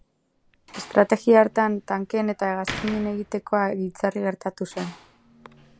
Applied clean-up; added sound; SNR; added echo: none; Slam; 17 dB; none.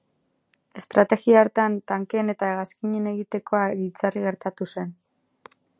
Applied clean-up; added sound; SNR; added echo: none; none; none; none.